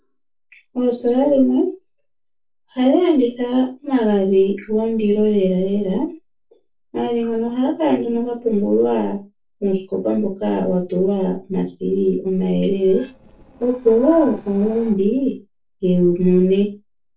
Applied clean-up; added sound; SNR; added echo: neural separator model SepFormer DNS4.